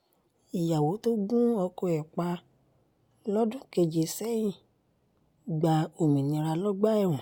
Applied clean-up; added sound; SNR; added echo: none; none; none; none.